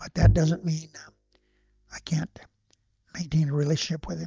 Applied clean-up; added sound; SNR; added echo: neural mask model DeepFilterNet 3.